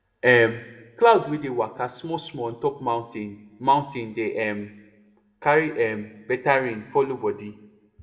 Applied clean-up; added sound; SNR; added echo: none; none; none; reverberation time 0.9 s.